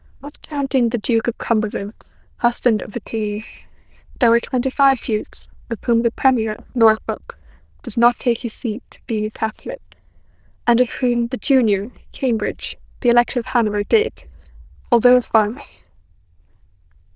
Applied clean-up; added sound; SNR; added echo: neural diffusion model UNIVERSE++.